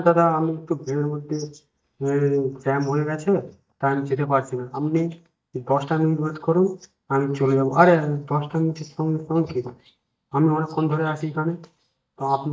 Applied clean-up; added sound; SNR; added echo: neural mask model DeepFilterNet 3.